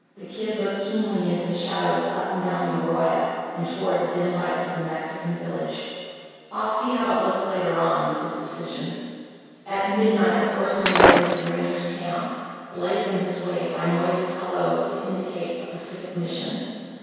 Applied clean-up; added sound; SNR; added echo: none; Shatter; -5 dB; reverberation time 2.0 s.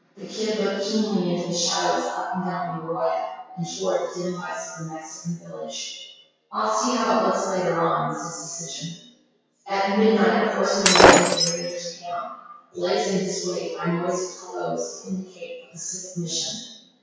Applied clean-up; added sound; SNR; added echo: classical method WPE with log-MMSE.